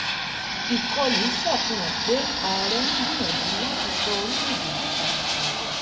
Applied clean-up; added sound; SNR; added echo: none; Fixed-wing aircraft, airplane; -4 dB; reverberation time 0.7 s.